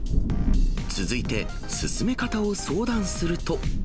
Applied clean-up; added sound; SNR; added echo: none; Thunder; -3 dB; none.